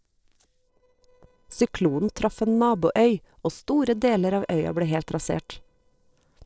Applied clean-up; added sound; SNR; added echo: neural separator model SepFormer DNS4.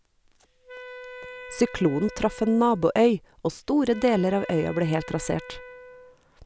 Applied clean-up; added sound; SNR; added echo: none; Wind instrument, woodwind instrument; 18 dB; none.